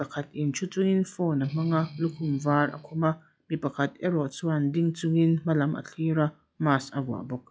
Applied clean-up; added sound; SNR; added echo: classical method log-MMSE.